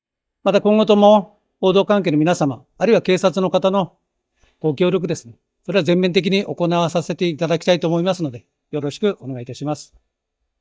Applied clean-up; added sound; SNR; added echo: neural mask model DeepFilterNet 3.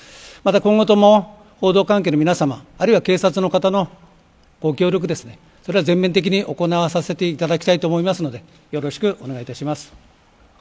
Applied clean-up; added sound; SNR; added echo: none; none; none; none.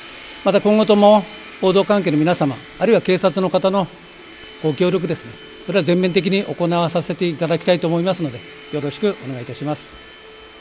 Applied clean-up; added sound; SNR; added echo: none; Domestic sounds, home sounds; 20 dB; none.